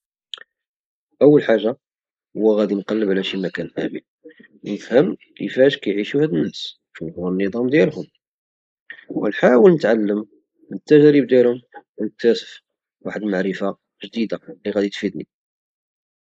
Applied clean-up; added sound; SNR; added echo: neural mask model Resemble Enhance denoiser.